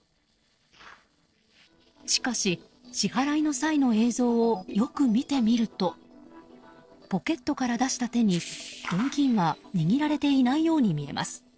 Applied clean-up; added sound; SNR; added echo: neural separator model SepFormer DNS4.